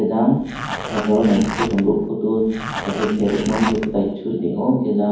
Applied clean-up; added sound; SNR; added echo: none; Zipper (clothing); 9 dB; reverberation time 1.2 s.